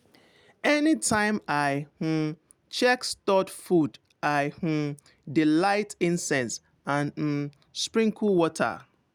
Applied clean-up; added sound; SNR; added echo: none; none; none; none.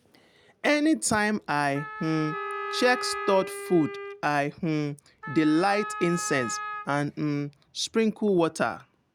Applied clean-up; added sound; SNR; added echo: none; Wind instrument, woodwind instrument + Wind instrument, woodwind instrument; 9 dB; none.